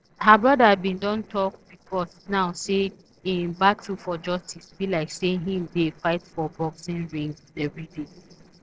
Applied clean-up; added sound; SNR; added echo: neural separator model SepFormer DNS4.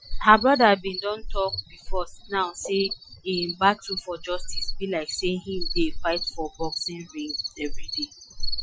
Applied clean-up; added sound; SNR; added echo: classical method Wiener filter.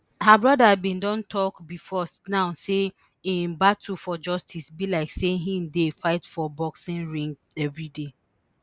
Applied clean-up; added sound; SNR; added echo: none; none; none; none.